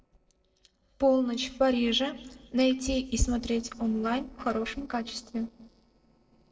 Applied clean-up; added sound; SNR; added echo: neural separator model SepFormer DNS4.